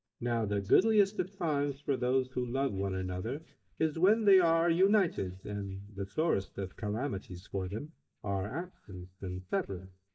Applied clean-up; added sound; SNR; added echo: neural mask model DeepFilterNet 3.